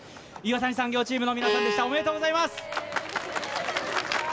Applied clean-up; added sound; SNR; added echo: none; Bowed string instrument; 3 dB; none.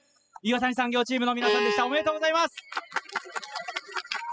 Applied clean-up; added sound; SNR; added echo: classical method spectral subtraction.